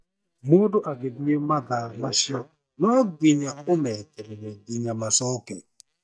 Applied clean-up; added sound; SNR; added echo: neural mask model DeepFilterNet 3.